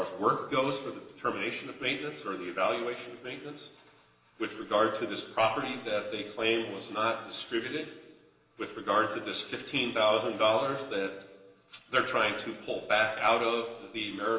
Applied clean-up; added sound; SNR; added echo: none; none; none; reverberation time 1.2 s.